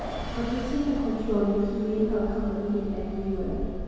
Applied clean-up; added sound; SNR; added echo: none; Bus; 6 dB; reverberation time 1.9 s.